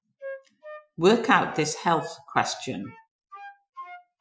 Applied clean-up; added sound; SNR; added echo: classical method Wiener filter.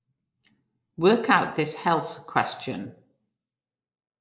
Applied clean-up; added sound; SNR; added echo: neural mask model Resemble Enhance denoiser.